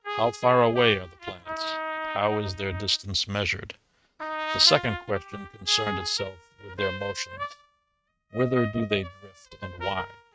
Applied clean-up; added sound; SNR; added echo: neural mask model RNNoise.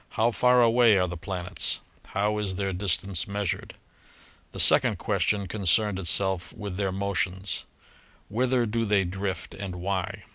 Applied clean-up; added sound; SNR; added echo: none; none; none; none.